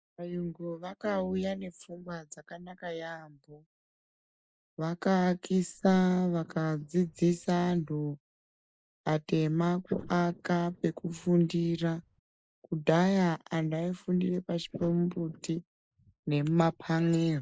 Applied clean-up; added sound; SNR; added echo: neural mask model Resemble Enhance denoiser.